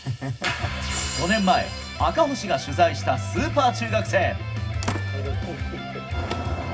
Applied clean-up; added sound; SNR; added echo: none; Slam; 14 dB; reverberation time 0.4 s.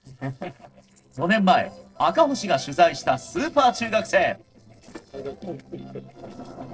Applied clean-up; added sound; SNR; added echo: neural separator model SepFormer DNS4.